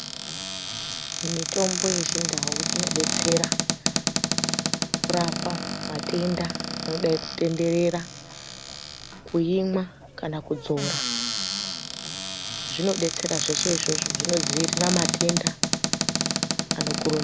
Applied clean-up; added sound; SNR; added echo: none; Cupboard open or close; -1 dB; none.